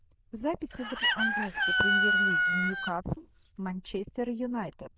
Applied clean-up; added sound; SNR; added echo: neural diffusion model UNIVERSE++.